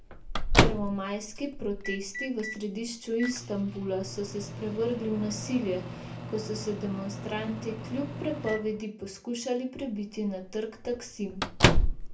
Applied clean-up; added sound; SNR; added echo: none; Microwave oven; -2 dB; reverberation time 0.3 s.